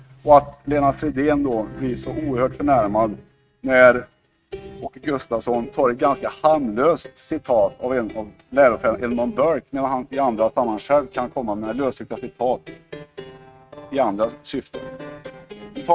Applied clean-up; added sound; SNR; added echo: neural mask model RNNoise.